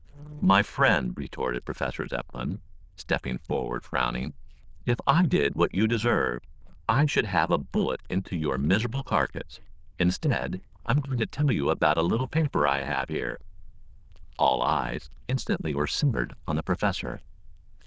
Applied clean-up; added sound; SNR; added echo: neural diffusion model UNIVERSE++.